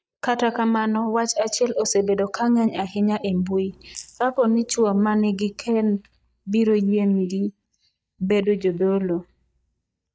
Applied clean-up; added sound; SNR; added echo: neural mask model DeepFilterNet 3.